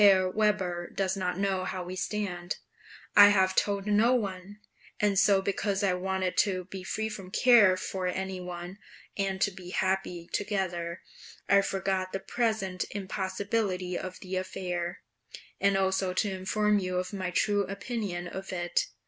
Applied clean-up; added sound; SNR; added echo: none; none; none; none.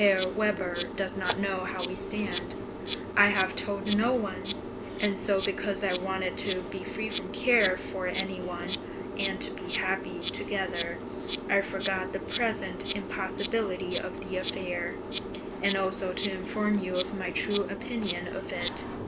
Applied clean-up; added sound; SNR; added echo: none; Insect; 3 dB; none.